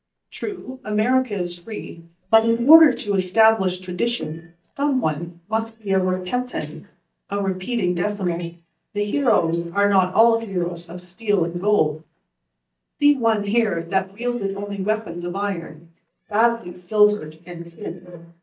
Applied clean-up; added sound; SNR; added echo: neural mask model DeepFilterNet 3.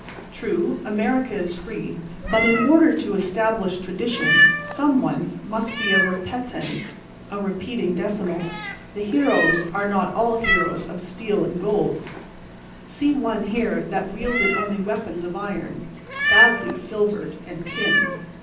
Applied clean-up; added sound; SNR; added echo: none; Meow; 2 dB; reverberation time 0.6 s.